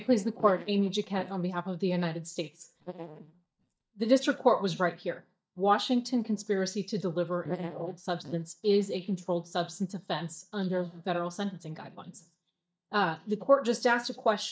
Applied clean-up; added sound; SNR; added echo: neural mask model DeepFilterNet 3.